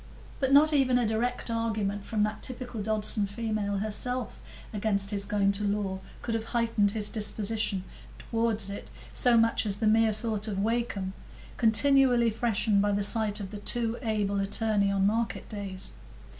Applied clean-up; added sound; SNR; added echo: none; none; none; none.